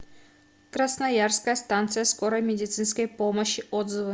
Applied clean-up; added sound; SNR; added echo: none; none; none; none.